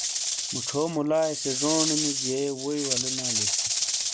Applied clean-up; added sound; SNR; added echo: none; Rattle / Rattle (instrument); -1 dB; none.